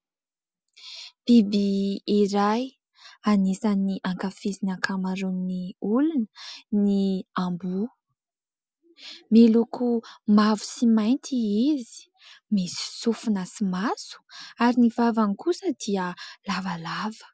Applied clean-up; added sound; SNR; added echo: none; none; none; none.